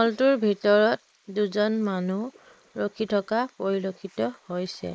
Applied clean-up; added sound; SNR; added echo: neural mask model Resemble Enhance denoiser.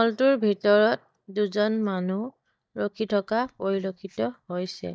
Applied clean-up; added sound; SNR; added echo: neural mask model DeepFilterNet 3.